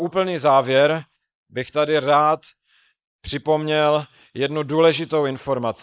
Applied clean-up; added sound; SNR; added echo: neural mask model Resemble Enhance denoiser.